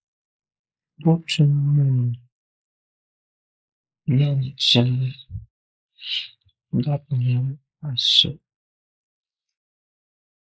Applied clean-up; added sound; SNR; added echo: neural mask model Resemble Enhance denoiser.